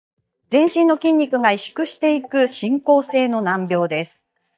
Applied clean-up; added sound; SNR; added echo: neural mask model DeepFilterNet 3.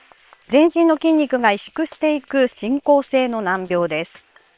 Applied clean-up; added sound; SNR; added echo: neural separator model SepFormer WHAM!.